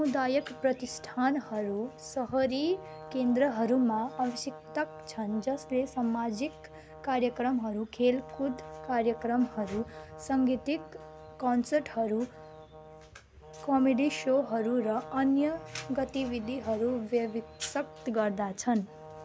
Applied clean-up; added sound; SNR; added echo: none; Brass instrument; 17 dB; none.